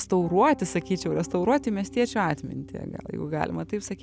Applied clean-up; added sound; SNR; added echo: none; Piano; 17 dB; none.